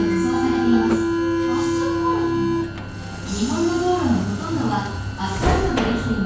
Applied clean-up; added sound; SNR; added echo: none; Subway, metro, underground; 0 dB; reverberation time 0.6 s.